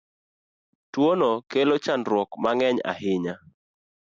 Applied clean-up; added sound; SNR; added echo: none; none; none; none.